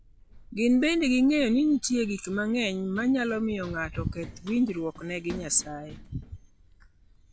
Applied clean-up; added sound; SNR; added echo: none; Run; 19 dB; none.